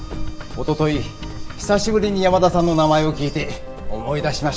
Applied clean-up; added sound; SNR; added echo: none; Run; 9 dB; none.